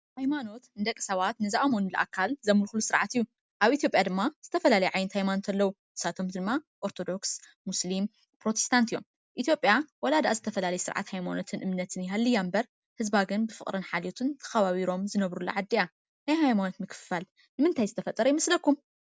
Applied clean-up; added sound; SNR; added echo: none; none; none; none.